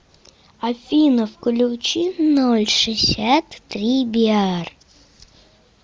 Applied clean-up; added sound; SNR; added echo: none; none; none; none.